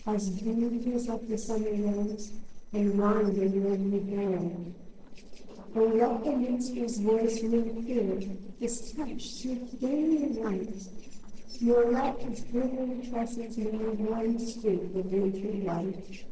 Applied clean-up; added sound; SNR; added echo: neural separator model SepFormer DNS4.